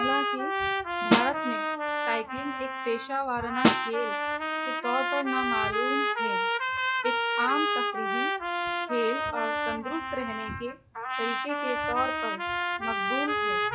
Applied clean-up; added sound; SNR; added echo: classical method log-MMSE.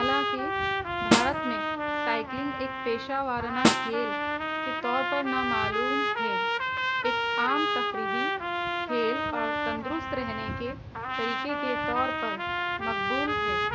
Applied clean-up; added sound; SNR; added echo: none; Snare drum + Trumpet; -4 dB; none.